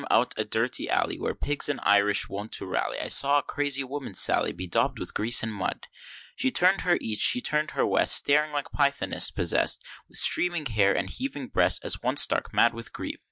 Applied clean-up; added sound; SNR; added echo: none; none; none; none.